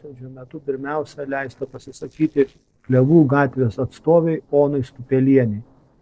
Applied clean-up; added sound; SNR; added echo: neural separator model SepFormer DNS4.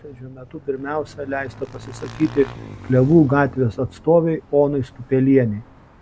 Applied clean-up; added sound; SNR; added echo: none; Motorcycle / Engine; 19 dB; none.